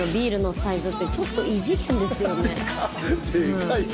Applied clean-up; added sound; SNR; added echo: none; none; none; none.